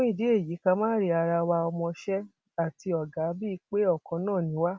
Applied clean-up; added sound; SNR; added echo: none; none; none; none.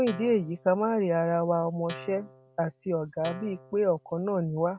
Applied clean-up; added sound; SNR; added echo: none; Guitar; 18 dB; none.